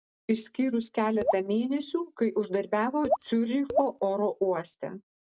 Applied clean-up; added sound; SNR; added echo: none; Raindrop / Drip; 3 dB; none.